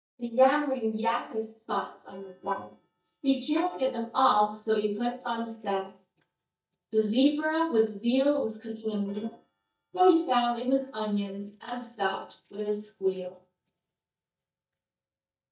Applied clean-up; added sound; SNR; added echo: neural mask model DeepFilterNet 3.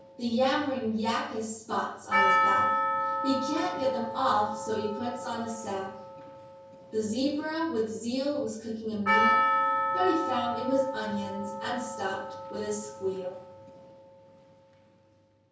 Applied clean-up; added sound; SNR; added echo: none; Percussion; 0 dB; reverberation time 0.6 s.